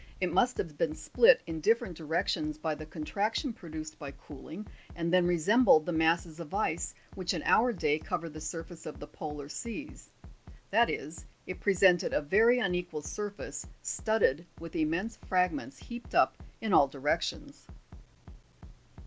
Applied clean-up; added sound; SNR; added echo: none; Bass drum; 19 dB; none.